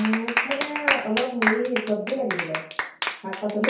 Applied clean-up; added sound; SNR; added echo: none; Clapping; 1 dB; reverberation time 0.6 s.